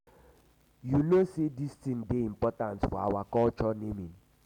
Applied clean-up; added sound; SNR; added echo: none; none; none; none.